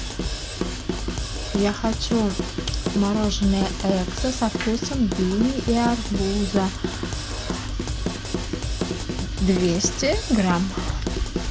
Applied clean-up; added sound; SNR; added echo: none; Drum / Drum kit; 5 dB; none.